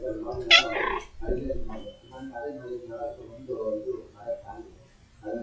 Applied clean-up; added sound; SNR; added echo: classical method WPE with log-MMSE.